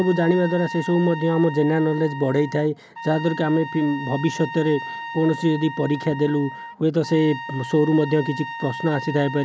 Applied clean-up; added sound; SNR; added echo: none; Trumpet; 12 dB; none.